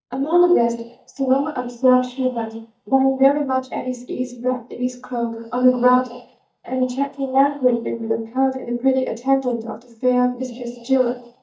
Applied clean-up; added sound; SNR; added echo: neural mask model DeepFilterNet 3.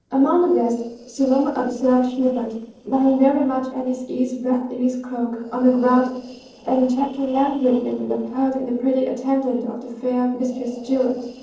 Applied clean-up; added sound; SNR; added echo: neural separator model SepFormer DNS4.